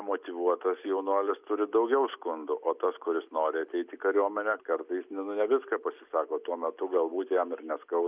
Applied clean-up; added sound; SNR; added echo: none; none; none; none.